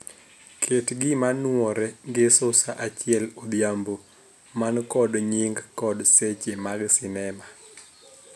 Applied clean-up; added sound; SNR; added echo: none; none; none; none.